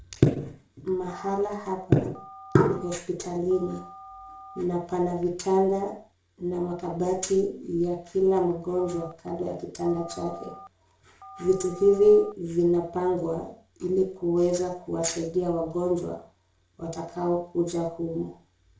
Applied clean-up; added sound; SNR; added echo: none; Telephone; 20 dB; reverberation time 0.4 s.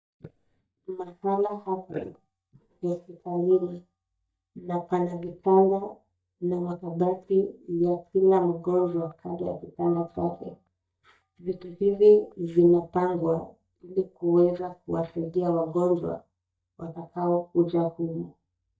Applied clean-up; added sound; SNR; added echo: neural mask model DeepFilterNet 3.